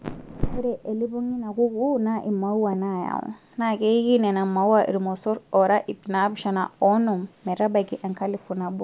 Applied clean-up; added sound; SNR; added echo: none; none; none; none.